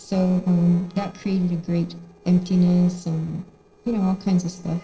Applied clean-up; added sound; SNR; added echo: neural separator model SepFormer DNS4.